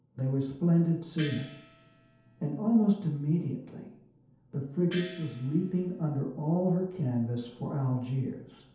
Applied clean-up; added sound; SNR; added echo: none; Gong; 16 dB; reverberation time 0.8 s.